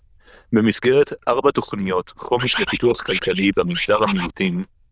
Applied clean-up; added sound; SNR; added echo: neural diffusion model UNIVERSE++.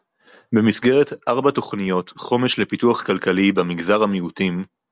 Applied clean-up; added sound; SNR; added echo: none; none; none; none.